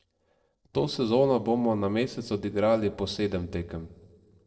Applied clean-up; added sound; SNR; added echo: neural separator model SepFormer DNS4.